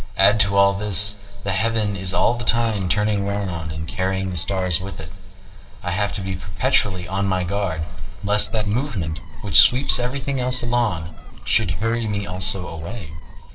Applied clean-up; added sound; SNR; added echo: neural separator model SepFormer DNS4.